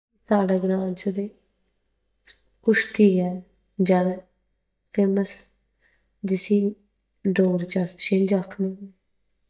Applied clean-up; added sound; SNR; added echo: neural mask model DeepFilterNet 3.